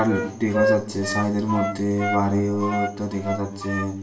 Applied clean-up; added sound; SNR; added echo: none; Wind instrument, woodwind instrument; 4 dB; reverberation time 0.8 s.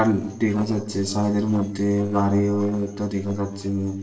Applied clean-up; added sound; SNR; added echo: neural separator model SepFormer DNS4.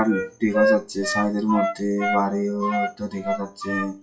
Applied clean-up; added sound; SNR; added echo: classical method WPE with log-MMSE.